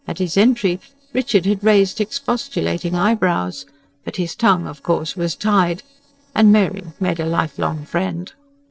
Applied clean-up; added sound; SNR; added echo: neural separator model SepFormer DNS4.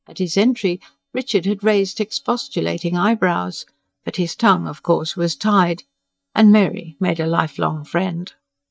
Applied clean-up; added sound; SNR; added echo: neural mask model DeepFilterNet 3.